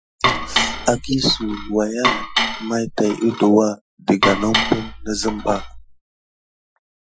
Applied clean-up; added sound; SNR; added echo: classical method Wiener filter.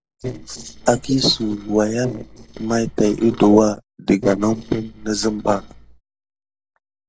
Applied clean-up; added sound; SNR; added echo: neural separator model SepFormer DNS4.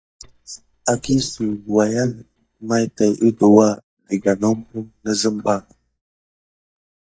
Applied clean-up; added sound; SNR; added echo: neural mask model DeepFilterNet 3.